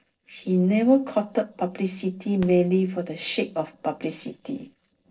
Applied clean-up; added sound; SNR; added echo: neural separator model SepFormer DNS4.